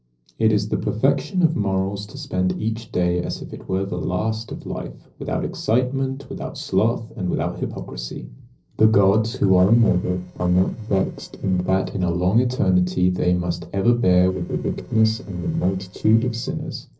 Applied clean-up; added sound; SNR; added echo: neural separator model SepFormer DNS4.